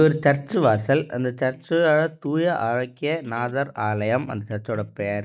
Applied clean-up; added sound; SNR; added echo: neural mask model DeepFilterNet 3.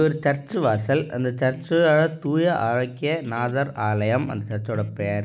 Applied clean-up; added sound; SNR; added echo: none; Electric guitar; 18 dB; none.